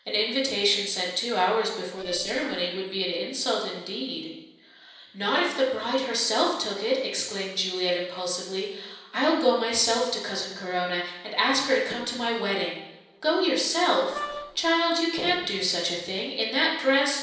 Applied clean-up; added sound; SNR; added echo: neural separator model SepFormer DNS4.